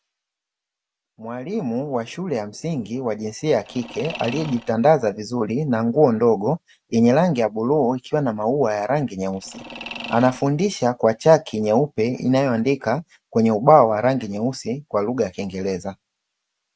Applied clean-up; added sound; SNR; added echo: none; Mechanisms; 16 dB; none.